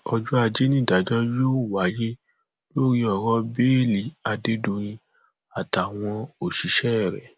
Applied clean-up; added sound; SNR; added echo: none; none; none; none.